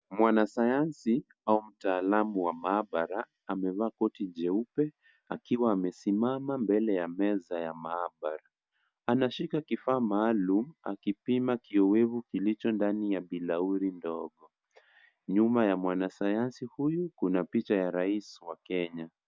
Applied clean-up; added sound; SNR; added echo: none; none; none; none.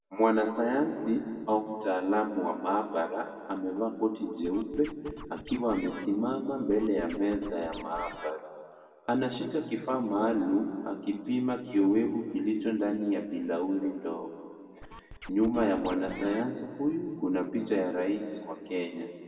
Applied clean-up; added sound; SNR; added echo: none; Scratching (performance technique); 16 dB; reverberation time 1.7 s.